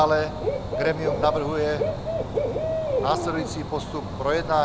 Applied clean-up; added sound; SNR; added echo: none; Bird / Dog; 2 dB; none.